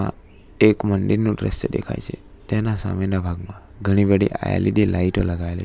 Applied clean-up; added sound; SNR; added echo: none; none; none; none.